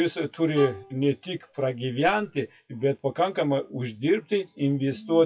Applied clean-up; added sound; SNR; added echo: classical method WPE with log-MMSE.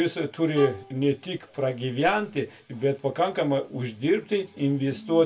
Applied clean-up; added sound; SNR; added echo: none; Bowed string instrument; 19 dB; reverberation time 0.2 s.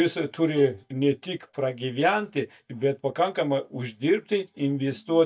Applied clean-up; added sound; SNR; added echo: neural mask model DeepFilterNet 3.